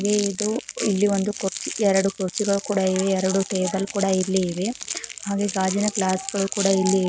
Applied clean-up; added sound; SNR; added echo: none; Crackle; 9 dB; none.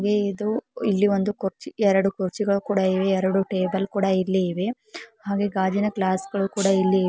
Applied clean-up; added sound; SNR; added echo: none; none; none; none.